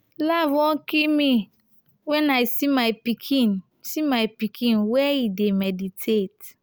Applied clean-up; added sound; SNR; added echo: none; none; none; none.